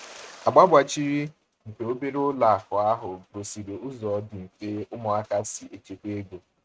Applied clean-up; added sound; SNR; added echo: neural mask model RNNoise.